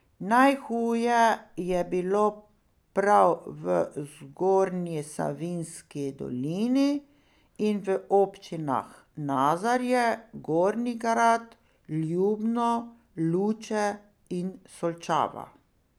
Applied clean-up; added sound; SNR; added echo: none; none; none; none.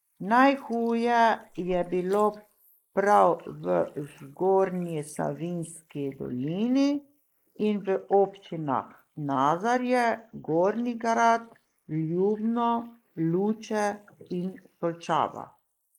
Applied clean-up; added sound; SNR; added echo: neural mask model Resemble Enhance denoiser.